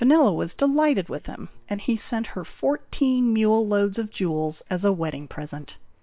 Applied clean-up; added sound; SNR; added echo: neural separator model SepFormer WHAM!.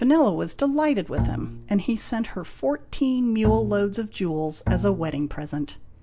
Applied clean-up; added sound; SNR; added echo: none; Bowed string instrument; 6 dB; none.